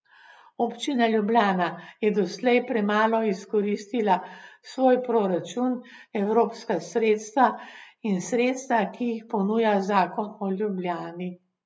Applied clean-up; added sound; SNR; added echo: none; none; none; none.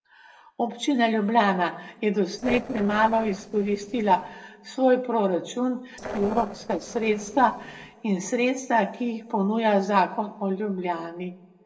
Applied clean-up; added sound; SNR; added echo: neural separator model SepFormer DNS4.